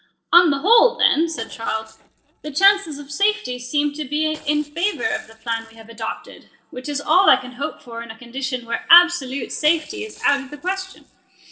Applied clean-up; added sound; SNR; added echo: neural separator model SepFormer DNS4.